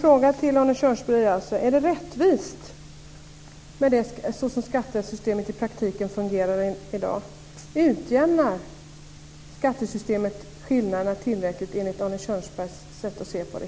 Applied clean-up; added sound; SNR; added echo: none; none; none; none.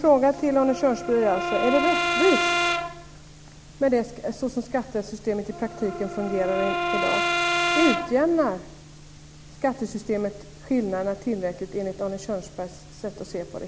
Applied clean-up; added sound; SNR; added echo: none; Brass instrument; 2 dB; none.